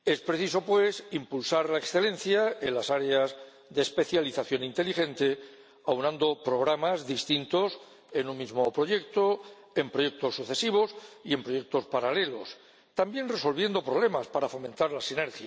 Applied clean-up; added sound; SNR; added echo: none; none; none; none.